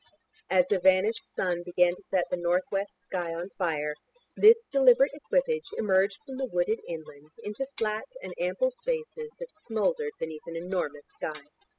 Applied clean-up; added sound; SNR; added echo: classical method spectral subtraction.